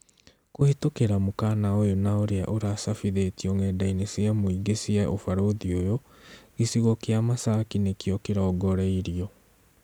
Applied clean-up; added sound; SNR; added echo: none; none; none; none.